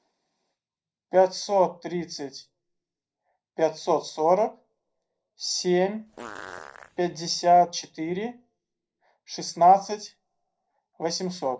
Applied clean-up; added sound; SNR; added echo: neural separator model SepFormer DNS4.